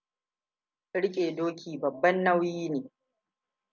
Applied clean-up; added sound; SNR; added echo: none; none; none; none.